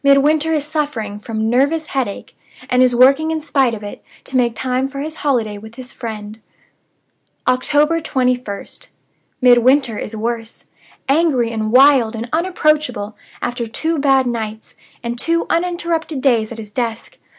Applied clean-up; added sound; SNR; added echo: none; none; none; none.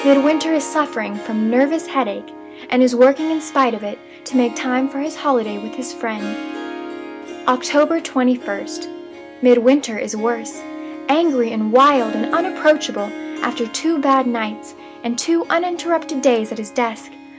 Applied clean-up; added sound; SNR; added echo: none; Harp; 13 dB; none.